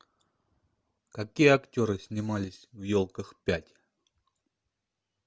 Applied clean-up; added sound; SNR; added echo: none; none; none; none.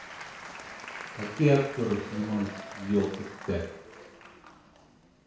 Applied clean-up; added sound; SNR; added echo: none; Applause / Crowd; 12 dB; reverberation time 0.6 s.